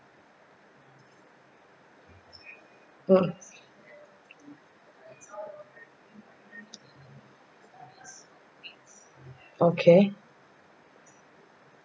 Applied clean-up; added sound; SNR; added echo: none; none; none; none.